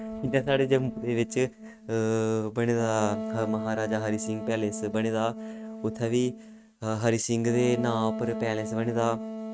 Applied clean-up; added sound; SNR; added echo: neural mask model RNNoise.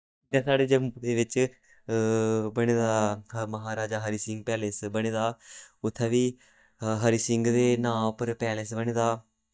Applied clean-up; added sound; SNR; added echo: neural mask model DeepFilterNet 3.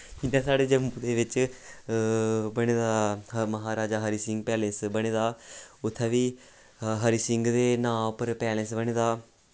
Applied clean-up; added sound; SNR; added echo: none; none; none; none.